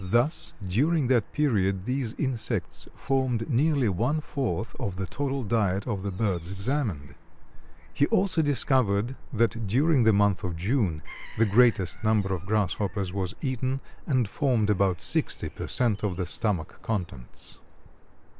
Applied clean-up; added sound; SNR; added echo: none; Gull, seagull / Fowl; 9 dB; none.